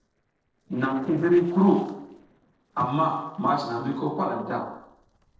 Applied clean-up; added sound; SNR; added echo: neural separator model SepFormer DNS4.